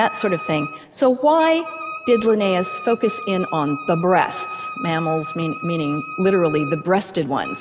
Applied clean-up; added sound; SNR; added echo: none; Wind instrument, woodwind instrument; 12 dB; none.